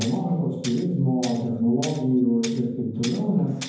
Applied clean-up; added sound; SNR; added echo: none; Tools; 17 dB; reverberation time 0.9 s.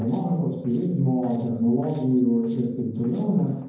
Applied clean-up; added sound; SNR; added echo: neural separator model SepFormer DNS4.